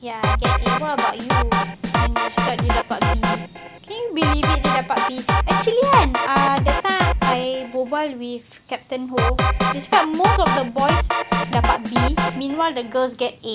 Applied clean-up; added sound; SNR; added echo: none; Drum kit; -3 dB; none.